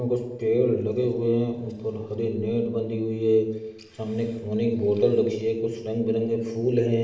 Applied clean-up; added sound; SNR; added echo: none; none; none; reverberation time 1.2 s.